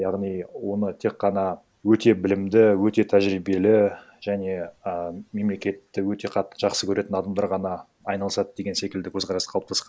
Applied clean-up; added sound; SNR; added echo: none; none; none; none.